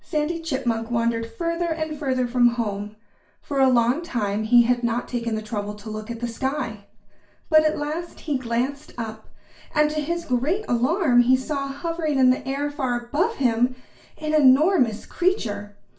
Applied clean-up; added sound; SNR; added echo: none; none; none; reverberation time 0.3 s.